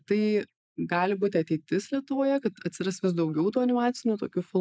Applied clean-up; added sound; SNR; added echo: neural mask model Resemble Enhance denoiser.